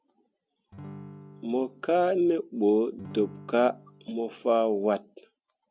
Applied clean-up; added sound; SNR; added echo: none; Acoustic guitar / Strum; 19 dB; none.